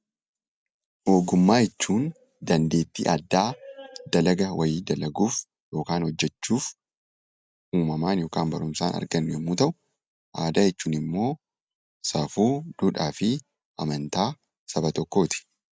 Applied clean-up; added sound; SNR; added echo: none; none; none; none.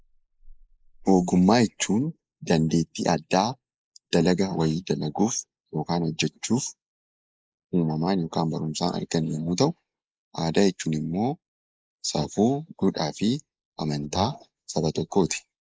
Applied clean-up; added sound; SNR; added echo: neural mask model Resemble Enhance denoiser.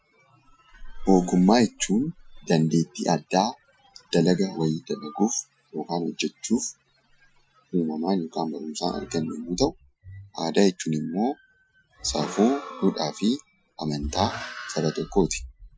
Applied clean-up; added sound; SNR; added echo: classical method Wiener filter.